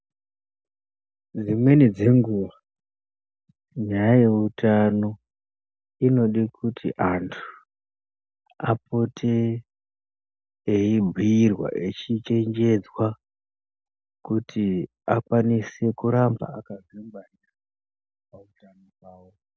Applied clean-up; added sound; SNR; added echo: none; none; none; none.